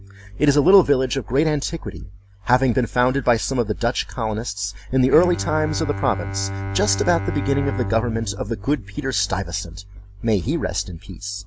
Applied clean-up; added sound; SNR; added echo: none; Bowed string instrument; 11 dB; none.